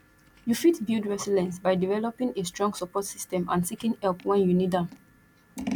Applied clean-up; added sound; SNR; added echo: none; Scissors; 16 dB; none.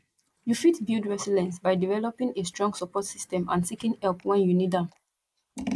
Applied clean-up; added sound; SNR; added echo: neural mask model Resemble Enhance denoiser.